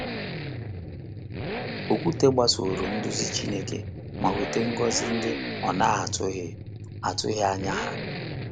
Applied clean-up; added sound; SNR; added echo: none; Accelerating, revving, vroom; 5 dB; none.